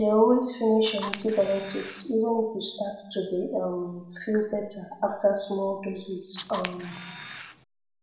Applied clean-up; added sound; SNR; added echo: none; Camera; 12 dB; reverberation time 0.7 s.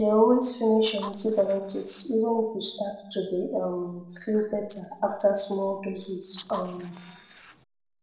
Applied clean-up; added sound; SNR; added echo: neural separator model SepFormer DNS4.